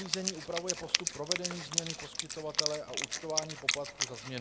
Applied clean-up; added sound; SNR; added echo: none; Wind instrument, woodwind instrument; -4 dB; none.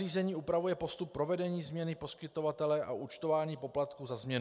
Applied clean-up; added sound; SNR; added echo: none; none; none; none.